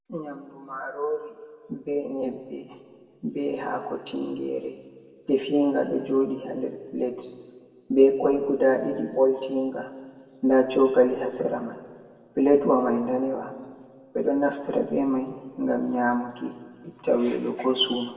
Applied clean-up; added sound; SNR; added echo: none; none; none; reverberation time 1.4 s.